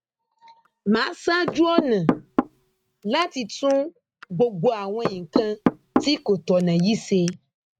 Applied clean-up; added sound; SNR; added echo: neural mask model RNNoise.